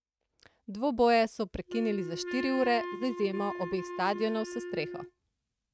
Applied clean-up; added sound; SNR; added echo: neural mask model RNNoise.